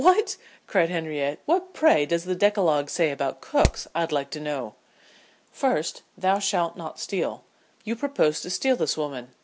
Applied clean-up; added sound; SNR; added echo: none; Hammer; -1 dB; none.